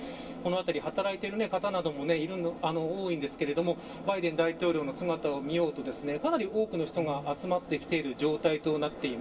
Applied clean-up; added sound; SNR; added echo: none; none; none; reverberation time 0.2 s.